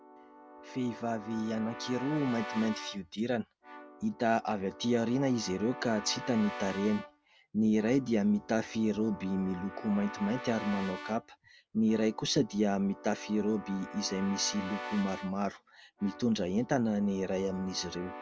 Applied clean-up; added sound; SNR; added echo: none; Keyboard (musical) / Brass instrument; 13 dB; none.